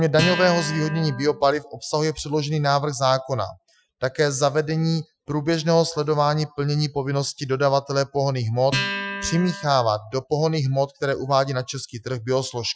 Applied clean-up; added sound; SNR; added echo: classical method Wiener filter.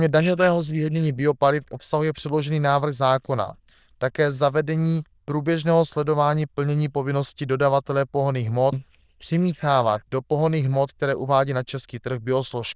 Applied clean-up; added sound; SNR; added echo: neural diffusion model UNIVERSE++.